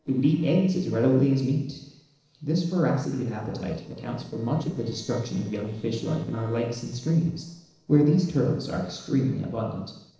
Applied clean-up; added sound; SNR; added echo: neural separator model SepFormer DNS4.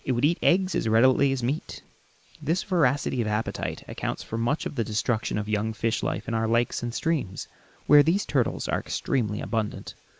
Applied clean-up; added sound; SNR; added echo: none; none; none; none.